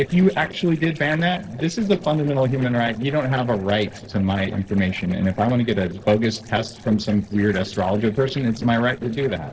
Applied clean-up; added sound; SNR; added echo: neural separator model SepFormer DNS4.